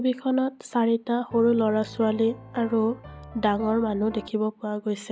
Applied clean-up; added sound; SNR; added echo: none; Piano; 17 dB; none.